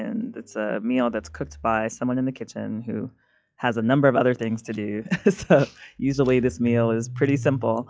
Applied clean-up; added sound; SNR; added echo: classical method log-MMSE.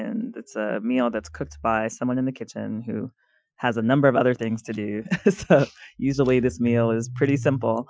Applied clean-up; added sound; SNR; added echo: classical method Wiener filter.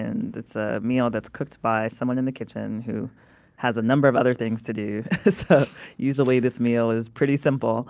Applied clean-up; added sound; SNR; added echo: none; none; none; none.